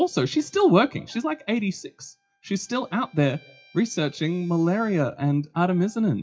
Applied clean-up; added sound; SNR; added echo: classical method WPE with log-MMSE.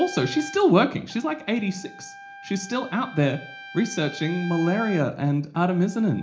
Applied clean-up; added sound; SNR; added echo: none; Trumpet; 16 dB; reverberation time 0.4 s.